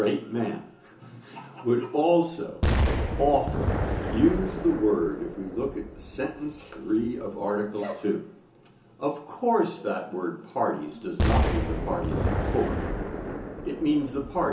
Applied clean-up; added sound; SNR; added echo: none; Explosion; 3 dB; reverberation time 0.8 s.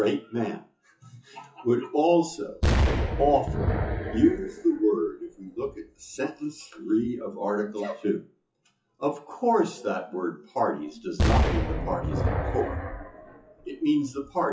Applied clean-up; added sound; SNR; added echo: classical method WPE with log-MMSE.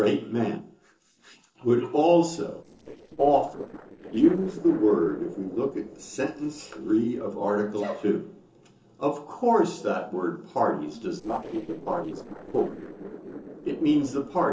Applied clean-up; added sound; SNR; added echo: neural separator model SepFormer DNS4.